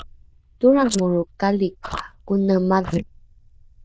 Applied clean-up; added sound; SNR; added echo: neural diffusion model UNIVERSE++.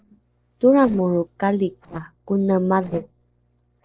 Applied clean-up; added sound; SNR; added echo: neural separator model SepFormer DNS4.